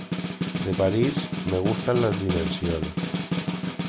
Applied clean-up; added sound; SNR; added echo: none; Snare drum; 1 dB; none.